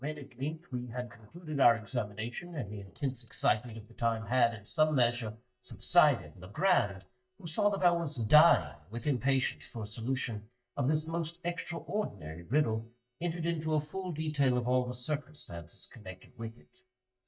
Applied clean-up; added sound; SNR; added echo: neural mask model DeepFilterNet 3.